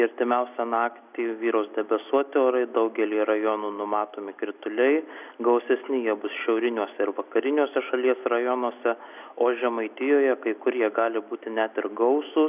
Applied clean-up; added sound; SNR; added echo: none; none; none; none.